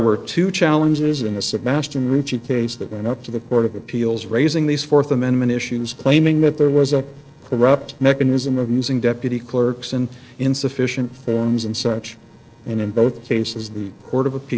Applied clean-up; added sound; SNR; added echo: neural separator model SepFormer DNS4.